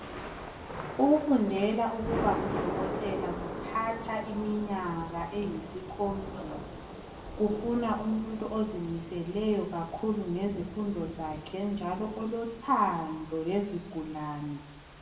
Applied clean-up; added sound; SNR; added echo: none; Thunder / Rain; 8 dB; reverberation time 0.8 s.